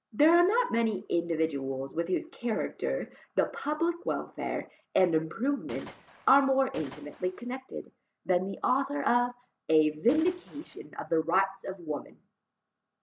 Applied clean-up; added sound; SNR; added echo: none; Gunshot, gunfire; 19 dB; none.